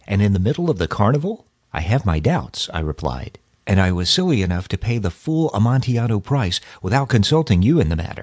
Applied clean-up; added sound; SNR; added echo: none; none; none; none.